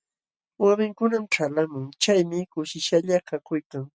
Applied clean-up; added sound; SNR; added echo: none; none; none; none.